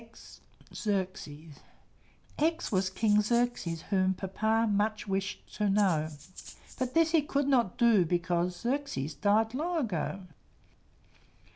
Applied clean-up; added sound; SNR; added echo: none; Rattle (instrument); 18 dB; none.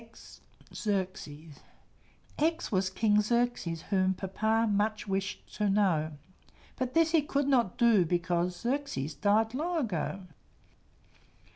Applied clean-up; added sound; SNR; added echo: none; none; none; none.